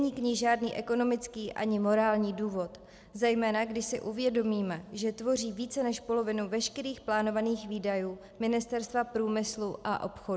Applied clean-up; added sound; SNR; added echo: none; none; none; none.